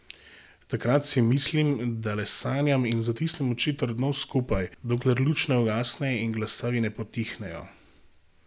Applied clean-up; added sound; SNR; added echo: none; none; none; none.